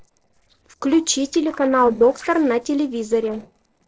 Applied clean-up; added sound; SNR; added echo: neural separator model SepFormer DNS4.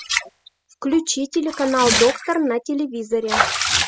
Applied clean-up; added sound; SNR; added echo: classical method spectral subtraction.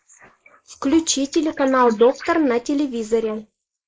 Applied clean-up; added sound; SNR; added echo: neural mask model Resemble Enhance denoiser.